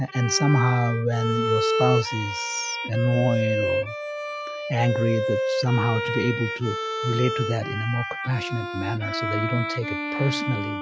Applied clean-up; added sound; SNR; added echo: classical method Wiener filter.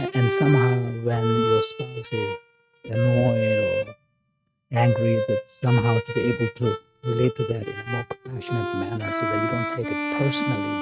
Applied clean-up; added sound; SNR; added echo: neural mask model RNNoise.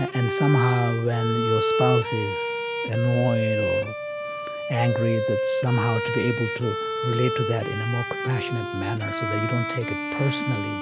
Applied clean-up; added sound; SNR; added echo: none; Bowed string instrument; 2 dB; none.